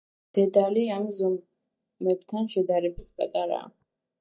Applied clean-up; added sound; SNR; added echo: neural mask model DeepFilterNet 3.